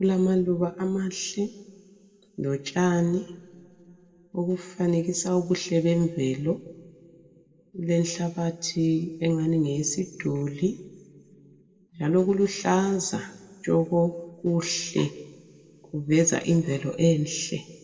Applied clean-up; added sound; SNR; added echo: none; none; none; reverberation time 1.2 s.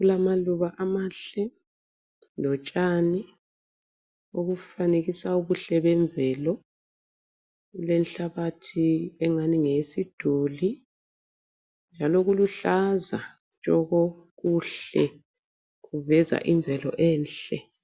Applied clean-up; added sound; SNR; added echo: none; none; none; none.